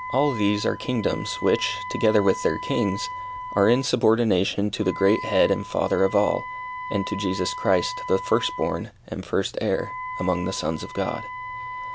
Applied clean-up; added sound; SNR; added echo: none; Wind instrument, woodwind instrument; 11 dB; none.